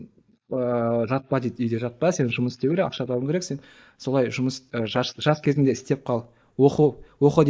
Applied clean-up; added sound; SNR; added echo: neural mask model Resemble Enhance denoiser.